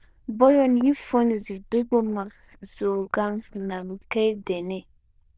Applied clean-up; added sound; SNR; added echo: neural diffusion model UNIVERSE++.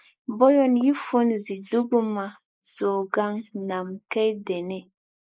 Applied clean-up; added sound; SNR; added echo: neural mask model Resemble Enhance denoiser.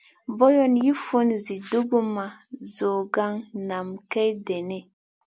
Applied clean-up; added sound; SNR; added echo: none; none; none; none.